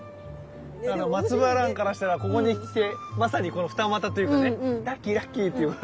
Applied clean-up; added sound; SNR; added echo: none; none; none; none.